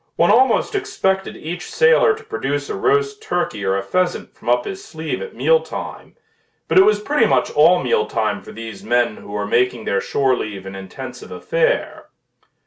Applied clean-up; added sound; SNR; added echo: none; none; none; none.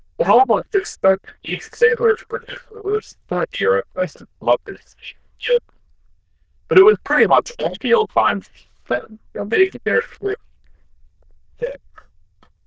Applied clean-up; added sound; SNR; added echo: neural diffusion model UNIVERSE++.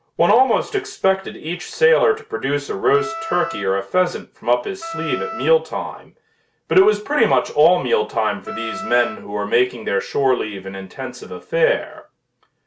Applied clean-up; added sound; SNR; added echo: none; Wind instrument, woodwind instrument; 11 dB; none.